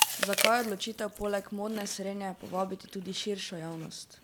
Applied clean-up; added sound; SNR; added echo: none; Chewing, mastication; 2 dB; none.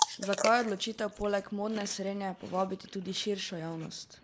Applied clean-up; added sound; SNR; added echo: neural mask model Resemble Enhance denoiser.